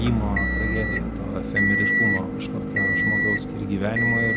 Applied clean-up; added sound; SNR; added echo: none; Motor vehicle (road) / Engine; -4 dB; none.